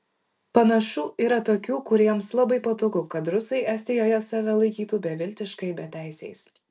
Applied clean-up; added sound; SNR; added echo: none; none; none; none.